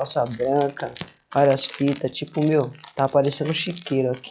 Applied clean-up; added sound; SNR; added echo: classical method log-MMSE.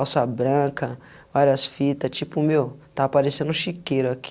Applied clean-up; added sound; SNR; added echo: none; none; none; none.